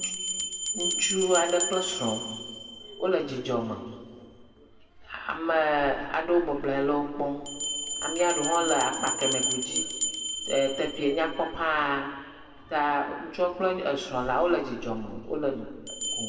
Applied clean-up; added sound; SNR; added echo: none; Bell; 5 dB; reverberation time 1.8 s.